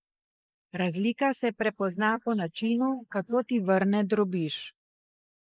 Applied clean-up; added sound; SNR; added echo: neural mask model Resemble Enhance denoiser.